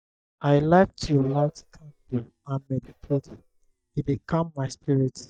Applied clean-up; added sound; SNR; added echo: neural mask model DeepFilterNet 3.